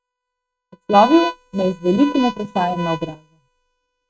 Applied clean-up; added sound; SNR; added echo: neural mask model RNNoise.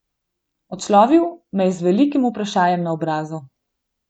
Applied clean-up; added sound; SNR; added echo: none; none; none; none.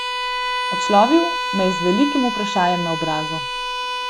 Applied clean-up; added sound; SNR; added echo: none; Bowed string instrument; 3 dB; none.